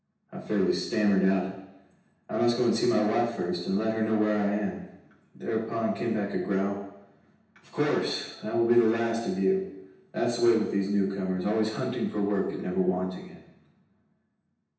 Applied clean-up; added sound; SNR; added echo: none; none; none; reverberation time 0.9 s.